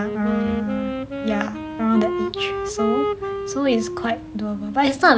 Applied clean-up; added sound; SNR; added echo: none; Wind instrument, woodwind instrument; 5 dB; none.